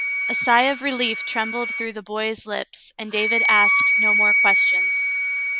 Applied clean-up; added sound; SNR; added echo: none; Wind instrument, woodwind instrument; -4 dB; none.